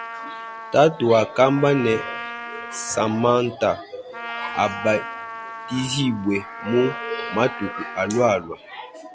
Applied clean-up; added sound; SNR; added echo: none; Trumpet; 12 dB; none.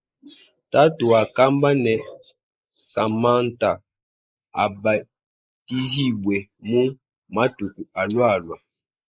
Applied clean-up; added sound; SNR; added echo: neural mask model Resemble Enhance denoiser.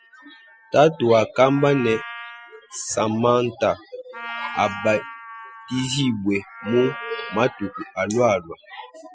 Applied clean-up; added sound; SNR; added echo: classical method spectral subtraction.